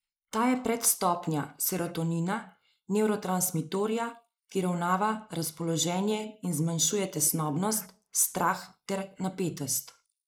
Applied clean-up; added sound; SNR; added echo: neural mask model Resemble Enhance denoiser.